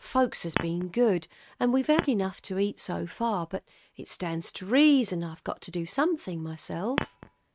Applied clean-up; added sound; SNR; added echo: neural mask model RNNoise.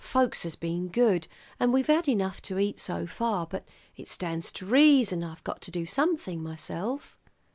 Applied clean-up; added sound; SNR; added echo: none; none; none; none.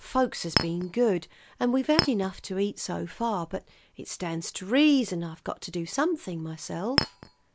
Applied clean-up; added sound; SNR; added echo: none; Chink, clink; 2 dB; none.